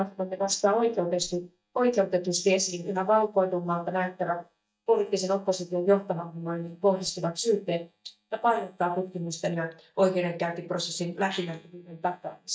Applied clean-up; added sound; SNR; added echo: neural mask model DeepFilterNet 3.